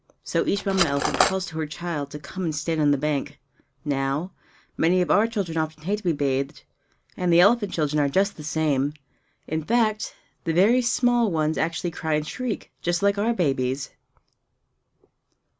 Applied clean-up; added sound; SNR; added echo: none; Cutlery, silverware; 1 dB; none.